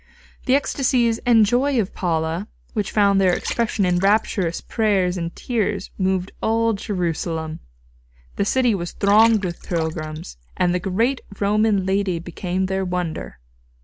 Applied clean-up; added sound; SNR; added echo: none; Water; 19 dB; none.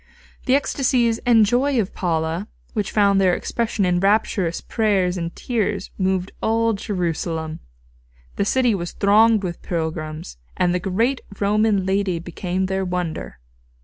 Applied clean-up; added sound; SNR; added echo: none; none; none; none.